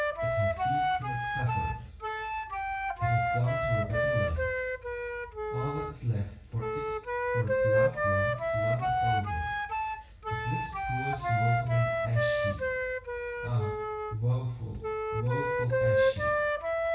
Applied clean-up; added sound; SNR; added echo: none; Wind instrument, woodwind instrument; -3 dB; reverberation time 0.6 s.